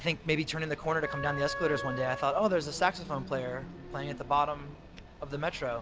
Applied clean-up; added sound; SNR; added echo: none; Wind instrument, woodwind instrument; 9 dB; none.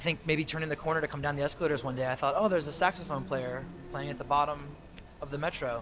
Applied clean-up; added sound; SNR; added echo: none; none; none; none.